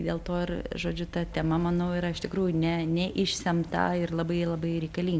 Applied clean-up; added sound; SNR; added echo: none; Wind; 16 dB; none.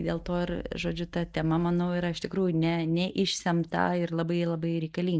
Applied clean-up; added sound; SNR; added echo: neural mask model DeepFilterNet 3.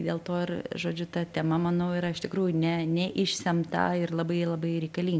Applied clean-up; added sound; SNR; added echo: none; none; none; none.